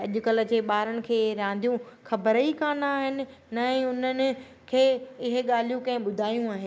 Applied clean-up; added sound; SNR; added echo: none; none; none; none.